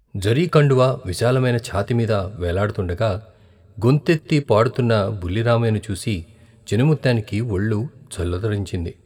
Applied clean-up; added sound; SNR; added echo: none; none; none; reverberation time 0.5 s.